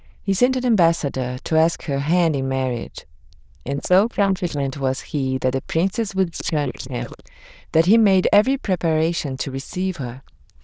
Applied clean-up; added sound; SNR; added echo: neural diffusion model UNIVERSE++.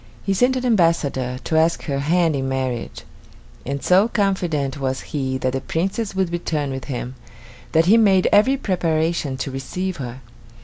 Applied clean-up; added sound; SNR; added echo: none; none; none; none.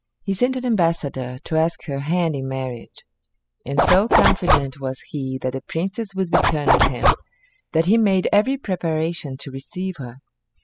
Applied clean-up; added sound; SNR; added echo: classical method spectral subtraction.